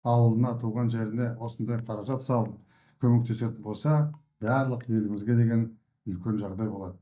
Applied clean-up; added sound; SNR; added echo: neural mask model DeepFilterNet 3.